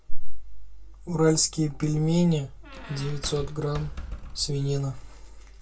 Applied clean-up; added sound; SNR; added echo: none; Squeak; 16 dB; reverberation time 0.1 s.